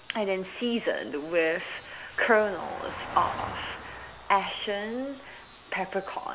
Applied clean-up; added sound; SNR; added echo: none; Vehicle; 14 dB; none.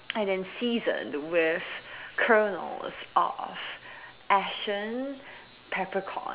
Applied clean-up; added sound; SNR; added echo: none; none; none; none.